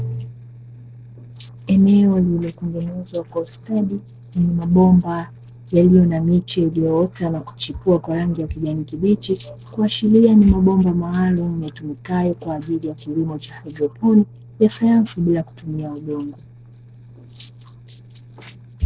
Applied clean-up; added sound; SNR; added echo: neural separator model SepFormer DNS4.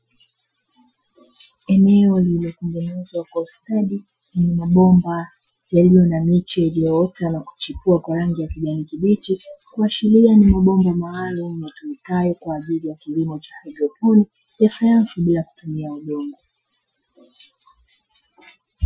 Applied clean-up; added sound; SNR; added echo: classical method Wiener filter.